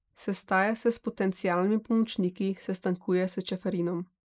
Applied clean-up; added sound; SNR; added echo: neural mask model Resemble Enhance denoiser.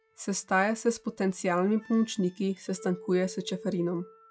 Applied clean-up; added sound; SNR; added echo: classical method log-MMSE.